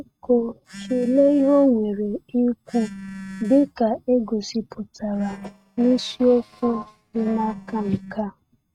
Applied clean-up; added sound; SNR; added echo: neural mask model RNNoise.